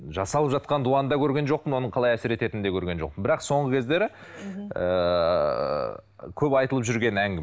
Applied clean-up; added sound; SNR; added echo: none; none; none; none.